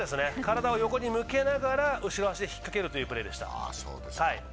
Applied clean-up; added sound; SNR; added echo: none; none; none; none.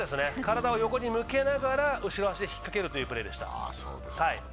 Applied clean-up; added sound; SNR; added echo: none; Harmonica; 20 dB; none.